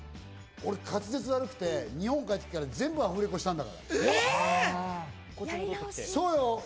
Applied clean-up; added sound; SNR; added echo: none; none; none; none.